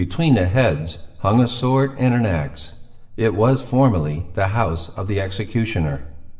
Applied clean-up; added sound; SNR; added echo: none; none; none; reverberation time 0.7 s.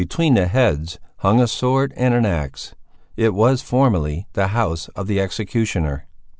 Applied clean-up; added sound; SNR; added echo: none; none; none; none.